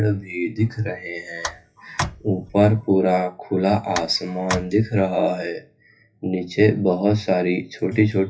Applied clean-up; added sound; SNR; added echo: classical method WPE with log-MMSE.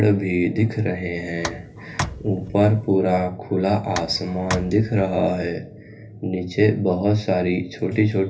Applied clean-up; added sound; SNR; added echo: none; Tick; 11 dB; reverberation time 0.3 s.